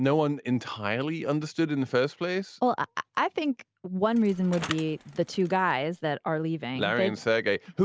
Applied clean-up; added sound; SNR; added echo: none; Bicycle; 15 dB; none.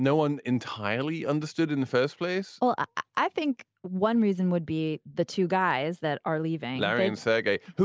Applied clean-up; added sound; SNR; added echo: none; none; none; none.